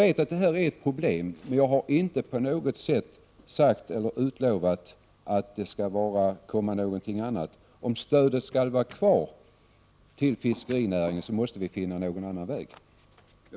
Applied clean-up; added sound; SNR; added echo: none; none; none; none.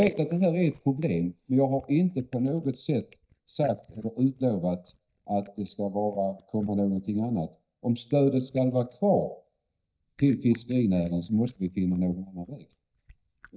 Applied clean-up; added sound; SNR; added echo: neural mask model DeepFilterNet 3.